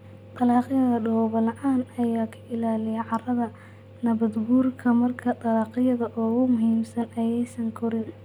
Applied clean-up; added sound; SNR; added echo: none; none; none; none.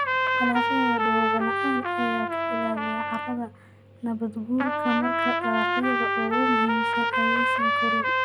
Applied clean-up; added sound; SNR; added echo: none; Trumpet; -4 dB; none.